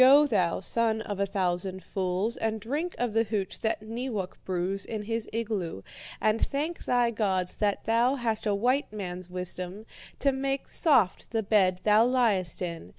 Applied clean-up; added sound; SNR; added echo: none; none; none; none.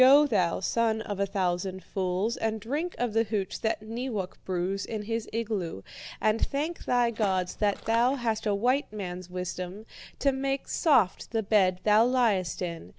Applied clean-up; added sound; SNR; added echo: none; Walk, footsteps; 17 dB; none.